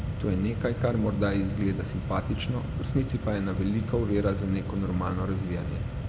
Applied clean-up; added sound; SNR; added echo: none; Mechanisms; 3 dB; none.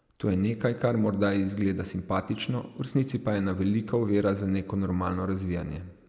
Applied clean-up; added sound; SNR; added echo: none; none; none; none.